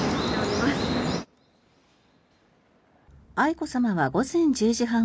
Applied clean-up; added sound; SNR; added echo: none; none; none; none.